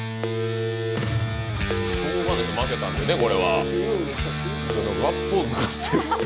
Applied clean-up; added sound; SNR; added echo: none; Telephone; 7 dB; none.